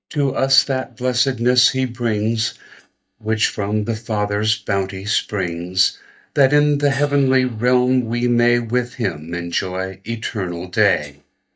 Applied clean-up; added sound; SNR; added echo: neural mask model DeepFilterNet 3.